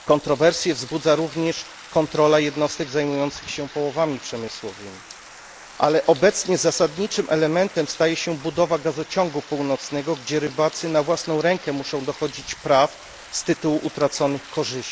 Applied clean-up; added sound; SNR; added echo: neural mask model Resemble Enhance denoiser.